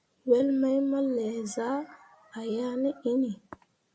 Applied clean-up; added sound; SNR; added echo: none; none; none; none.